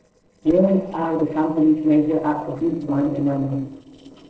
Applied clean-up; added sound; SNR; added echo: neural separator model SepFormer DNS4.